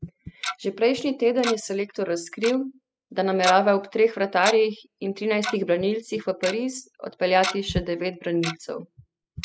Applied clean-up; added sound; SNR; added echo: classical method spectral subtraction.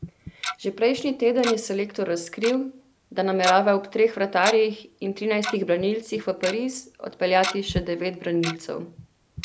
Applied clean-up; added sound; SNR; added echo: none; Tick-tock; 11 dB; none.